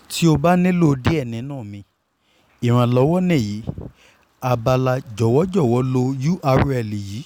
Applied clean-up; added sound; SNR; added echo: none; none; none; none.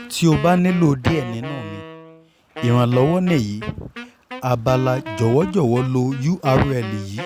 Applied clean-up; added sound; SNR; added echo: none; Wind instrument, woodwind instrument; 14 dB; none.